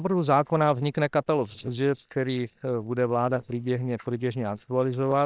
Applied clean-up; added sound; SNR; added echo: neural separator model SepFormer WHAM!.